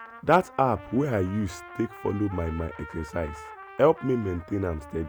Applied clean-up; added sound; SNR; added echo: none; Trumpet; 17 dB; none.